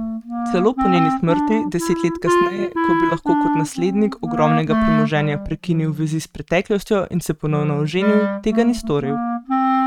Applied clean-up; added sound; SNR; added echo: neural mask model RNNoise.